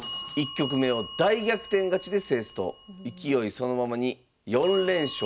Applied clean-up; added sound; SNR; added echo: none; Bell; 13 dB; none.